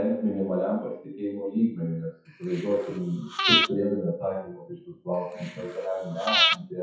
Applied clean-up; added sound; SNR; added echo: classical method WPE with log-MMSE.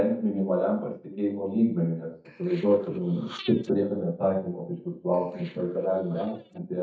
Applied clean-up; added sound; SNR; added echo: neural mask model DeepFilterNet 3.